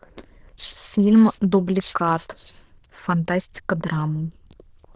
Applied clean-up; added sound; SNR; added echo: neural diffusion model UNIVERSE++.